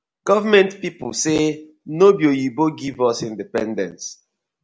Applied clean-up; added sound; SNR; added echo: none; none; none; none.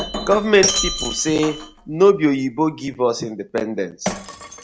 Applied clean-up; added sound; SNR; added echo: none; Shatter; 8 dB; none.